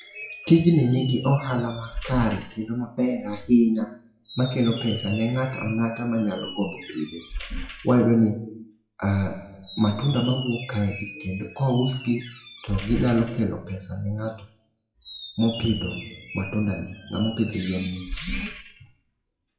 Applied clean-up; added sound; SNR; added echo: classical method WPE with log-MMSE.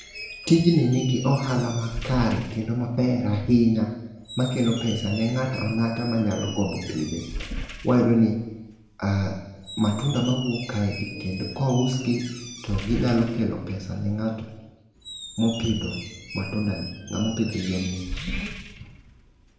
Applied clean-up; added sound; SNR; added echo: none; Squeak; 13 dB; reverberation time 1.0 s.